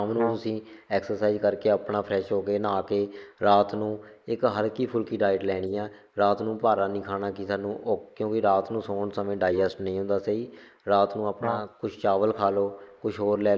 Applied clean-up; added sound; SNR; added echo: neural mask model Resemble Enhance denoiser.